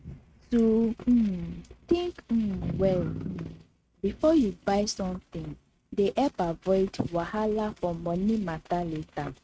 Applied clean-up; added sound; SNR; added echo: neural mask model RNNoise.